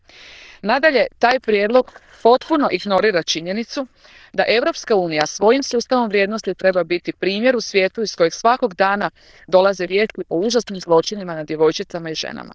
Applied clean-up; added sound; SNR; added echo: neural diffusion model UNIVERSE++.